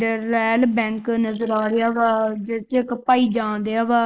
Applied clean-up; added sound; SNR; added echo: neural mask model Resemble Enhance denoiser.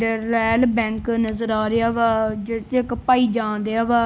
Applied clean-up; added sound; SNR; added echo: none; none; none; none.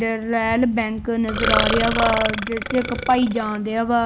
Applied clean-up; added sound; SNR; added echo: none; Burping, eructation; 4 dB; none.